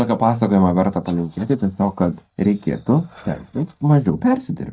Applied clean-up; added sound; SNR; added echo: neural mask model DeepFilterNet 3.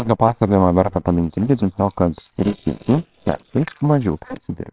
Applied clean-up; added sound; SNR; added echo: neural separator model SepFormer WHAMR!.